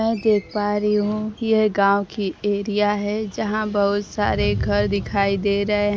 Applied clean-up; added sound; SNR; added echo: none; none; none; none.